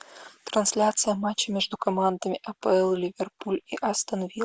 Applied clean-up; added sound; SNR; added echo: none; none; none; none.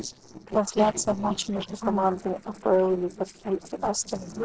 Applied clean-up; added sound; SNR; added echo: neural separator model SepFormer DNS4.